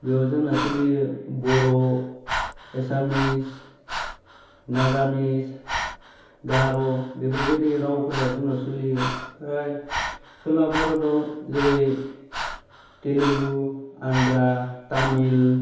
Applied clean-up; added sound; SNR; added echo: none; Breathing; 9 dB; reverberation time 2.2 s.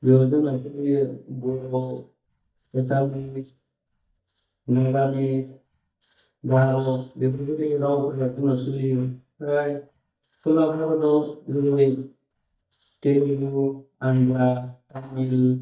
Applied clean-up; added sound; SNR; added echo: neural mask model DeepFilterNet 3.